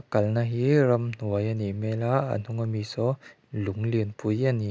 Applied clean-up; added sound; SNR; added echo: none; none; none; none.